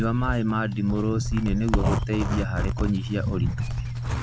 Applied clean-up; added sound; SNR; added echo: none; Zipper (clothing); 0 dB; none.